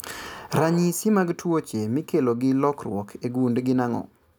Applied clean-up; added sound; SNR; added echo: none; none; none; none.